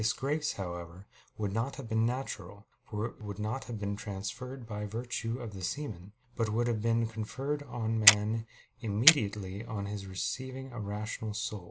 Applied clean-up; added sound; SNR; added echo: none; Clock; -3 dB; none.